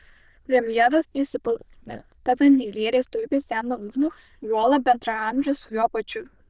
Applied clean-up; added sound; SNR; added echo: neural diffusion model UNIVERSE++.